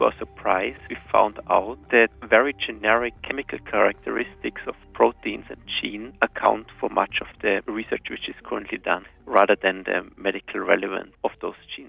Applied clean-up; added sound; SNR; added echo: none; none; none; none.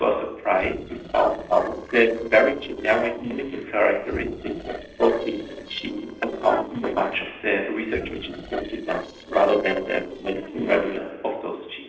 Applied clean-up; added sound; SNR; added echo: neural separator model SepFormer DNS4.